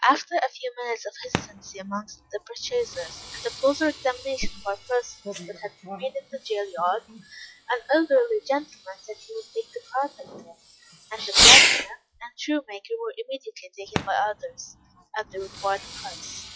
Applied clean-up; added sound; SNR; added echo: classical method log-MMSE.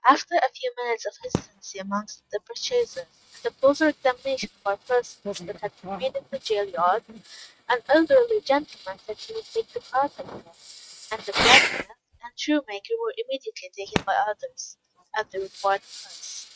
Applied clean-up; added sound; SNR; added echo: neural mask model RNNoise.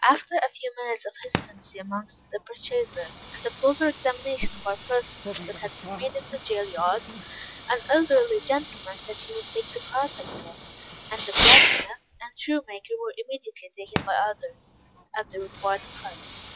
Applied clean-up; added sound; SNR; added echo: none; Fireworks; -1 dB; none.